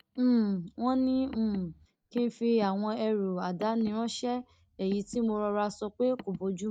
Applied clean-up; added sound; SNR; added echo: neural mask model DeepFilterNet 3.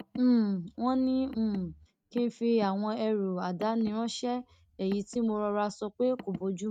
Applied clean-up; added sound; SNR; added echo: neural mask model RNNoise.